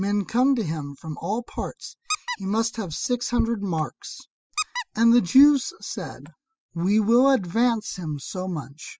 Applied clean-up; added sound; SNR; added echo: classical method spectral subtraction.